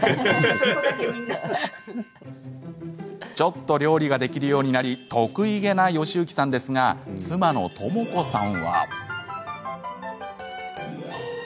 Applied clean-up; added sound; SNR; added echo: none; none; none; none.